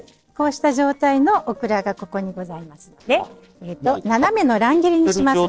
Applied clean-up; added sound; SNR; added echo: neural separator model SepFormer DNS4.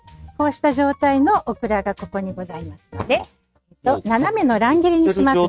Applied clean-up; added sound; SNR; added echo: neural mask model RNNoise.